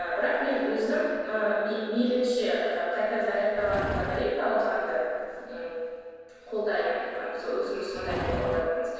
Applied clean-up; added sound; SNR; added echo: none; Livestock, farm animals, working animals; 12 dB; reverberation time 1.9 s.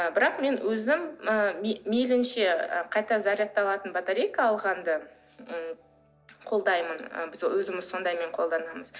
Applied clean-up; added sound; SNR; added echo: none; none; none; none.